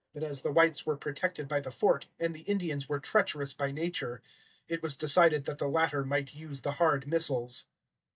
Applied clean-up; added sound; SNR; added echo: neural mask model DeepFilterNet 3.